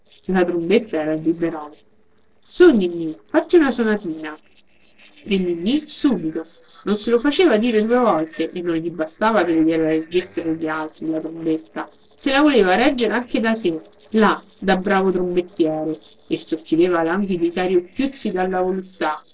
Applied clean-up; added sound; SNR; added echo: neural separator model SepFormer DNS4.